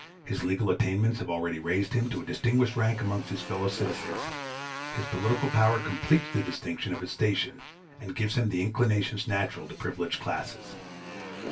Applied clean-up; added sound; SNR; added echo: none; Motorcycle; 12 dB; reverberation time 0.2 s.